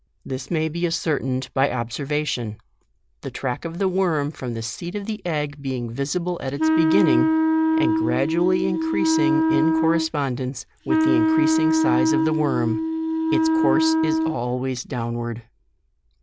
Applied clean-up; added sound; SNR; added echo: none; Wind instrument, woodwind instrument; -5 dB; none.